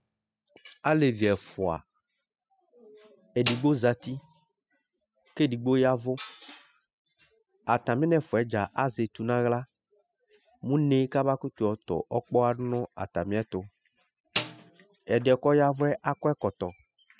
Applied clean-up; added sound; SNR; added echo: classical method spectral subtraction.